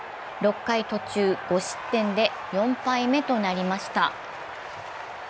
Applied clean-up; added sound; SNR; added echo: none; none; none; none.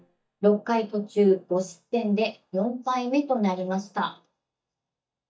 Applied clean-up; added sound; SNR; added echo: neural mask model DeepFilterNet 3.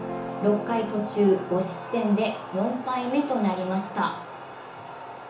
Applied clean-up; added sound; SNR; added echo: none; Guitar; 13 dB; reverberation time 0.8 s.